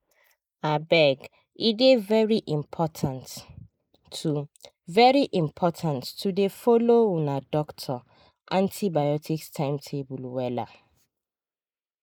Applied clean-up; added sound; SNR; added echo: neural mask model Resemble Enhance denoiser.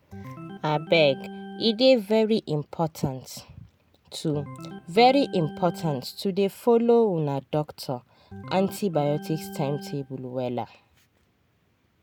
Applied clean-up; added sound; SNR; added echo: none; Organ; 16 dB; none.